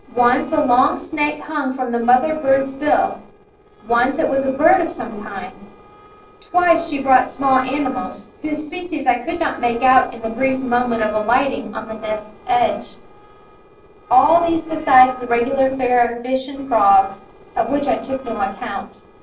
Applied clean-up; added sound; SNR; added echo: neural separator model SepFormer DNS4.